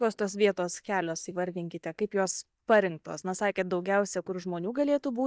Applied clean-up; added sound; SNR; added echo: neural mask model DeepFilterNet 3.